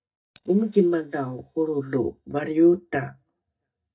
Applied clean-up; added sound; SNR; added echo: neural mask model DeepFilterNet 3.